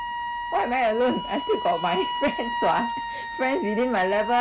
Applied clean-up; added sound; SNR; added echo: none; Wind instrument, woodwind instrument; 5 dB; none.